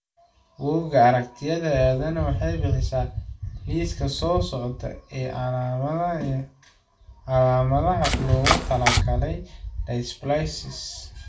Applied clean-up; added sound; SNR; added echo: none; Domestic sounds, home sounds; 0 dB; reverberation time 0.2 s.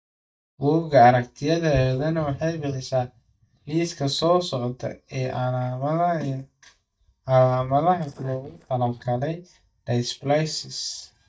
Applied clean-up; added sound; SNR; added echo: neural mask model DeepFilterNet 3.